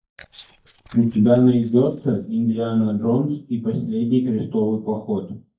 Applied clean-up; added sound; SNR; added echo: neural mask model DeepFilterNet 3.